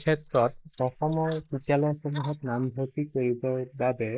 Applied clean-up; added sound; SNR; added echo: neural mask model Resemble Enhance denoiser.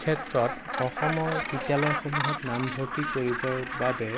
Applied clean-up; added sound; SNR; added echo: none; Gull, seagull; 3 dB; none.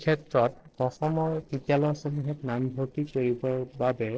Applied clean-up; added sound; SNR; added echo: neural separator model SepFormer DNS4.